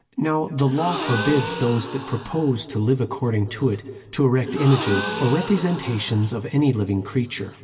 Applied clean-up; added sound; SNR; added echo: none; Gasp; 10 dB; reverberation time 2.0 s.